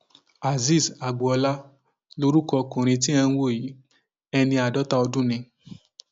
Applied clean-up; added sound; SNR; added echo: none; none; none; none.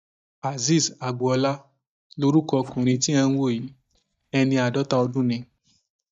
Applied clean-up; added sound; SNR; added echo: neural mask model DeepFilterNet 3.